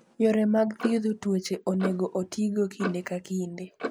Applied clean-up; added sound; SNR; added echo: none; Clock; 13 dB; none.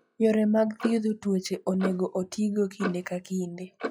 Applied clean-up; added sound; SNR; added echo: classical method log-MMSE.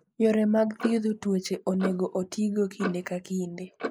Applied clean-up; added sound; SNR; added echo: neural mask model Resemble Enhance denoiser.